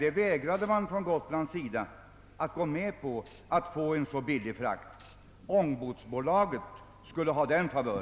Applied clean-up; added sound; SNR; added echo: none; Tambourine; 18 dB; none.